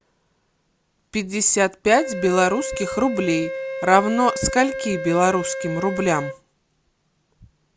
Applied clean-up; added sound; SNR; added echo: none; Wind instrument, woodwind instrument; 9 dB; none.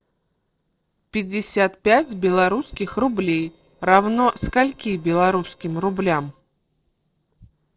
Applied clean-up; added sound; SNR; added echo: neural separator model SepFormer DNS4.